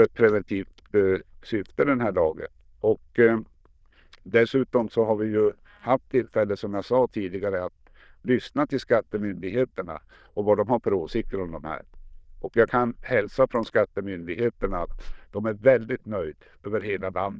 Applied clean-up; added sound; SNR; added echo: neural diffusion model UNIVERSE++.